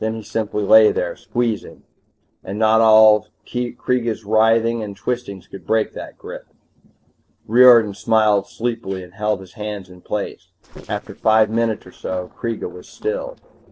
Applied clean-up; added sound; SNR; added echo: neural separator model SepFormer DNS4.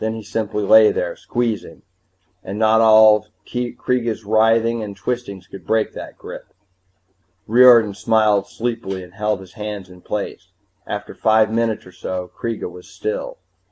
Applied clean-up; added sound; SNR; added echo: none; none; none; none.